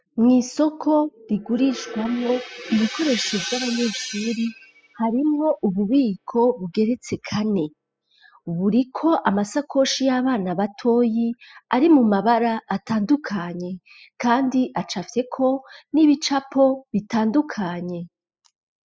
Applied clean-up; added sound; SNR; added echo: classical method spectral subtraction.